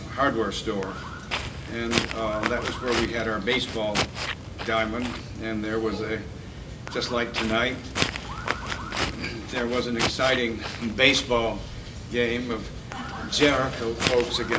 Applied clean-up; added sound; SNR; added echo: none; Walk, footsteps; 5 dB; reverberation time 0.2 s.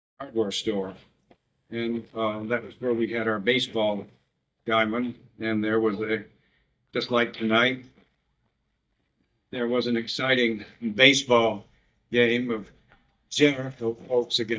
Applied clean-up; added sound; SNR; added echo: neural mask model DeepFilterNet 3.